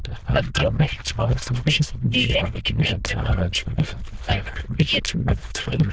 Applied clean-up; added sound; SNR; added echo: neural diffusion model UNIVERSE++.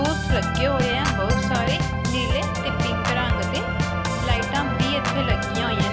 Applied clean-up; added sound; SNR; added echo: none; Organ; -5 dB; none.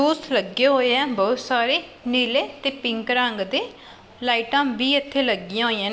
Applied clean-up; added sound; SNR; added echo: none; none; none; none.